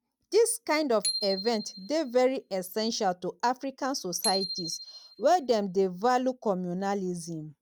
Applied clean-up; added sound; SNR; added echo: none; Bicycle bell; 11 dB; none.